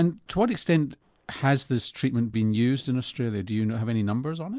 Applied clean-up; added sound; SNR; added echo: none; none; none; none.